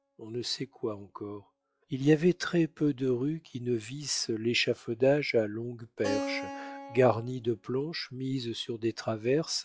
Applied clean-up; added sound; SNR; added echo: classical method log-MMSE.